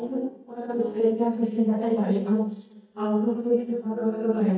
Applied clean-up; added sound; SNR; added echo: neural mask model DeepFilterNet 3.